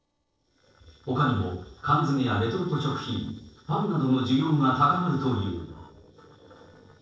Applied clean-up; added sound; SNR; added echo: neural separator model SepFormer DNS4.